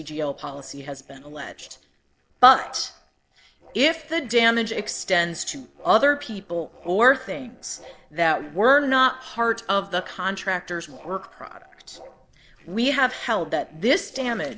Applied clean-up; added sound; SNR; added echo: neural separator model SepFormer DNS4.